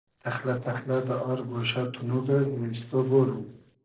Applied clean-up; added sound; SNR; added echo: neural separator model SepFormer DNS4.